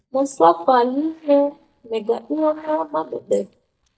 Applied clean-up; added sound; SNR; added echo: neural mask model DeepFilterNet 3.